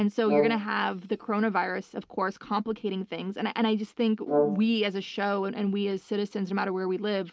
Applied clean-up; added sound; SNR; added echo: none; Brass instrument; 2 dB; none.